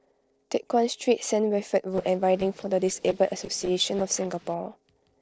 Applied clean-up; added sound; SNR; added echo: neural separator model SepFormer DNS4.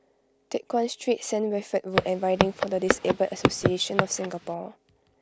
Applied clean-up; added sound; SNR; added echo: none; Walk, footsteps; -1 dB; none.